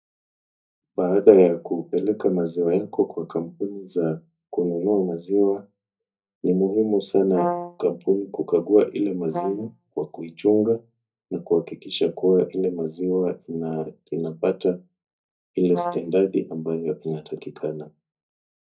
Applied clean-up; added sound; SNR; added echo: neural mask model DeepFilterNet 3.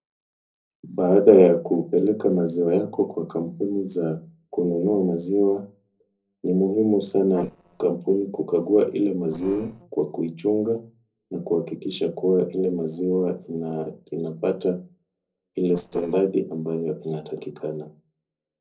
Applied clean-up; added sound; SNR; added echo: neural separator model SepFormer DNS4.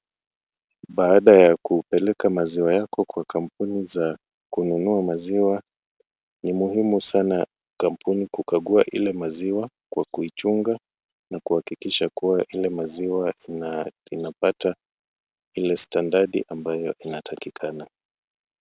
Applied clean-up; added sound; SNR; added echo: none; none; none; none.